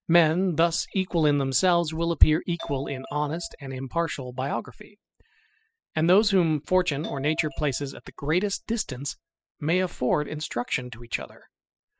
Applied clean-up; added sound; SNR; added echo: classical method spectral subtraction.